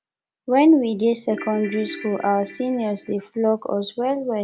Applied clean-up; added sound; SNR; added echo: none; Ringtone / Keyboard (musical); 15 dB; none.